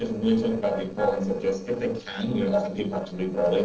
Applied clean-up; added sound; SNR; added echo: neural separator model SepFormer DNS4.